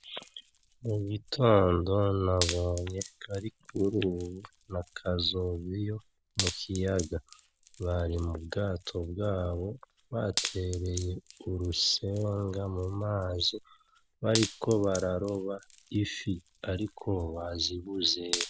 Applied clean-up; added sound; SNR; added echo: none; Wood; 12 dB; none.